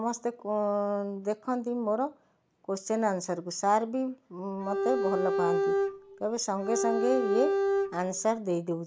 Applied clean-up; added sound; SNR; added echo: none; Bowed string instrument; -1 dB; none.